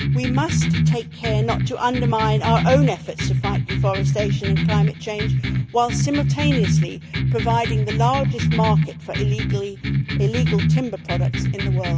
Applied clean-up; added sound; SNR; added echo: none; Electric guitar; -5 dB; none.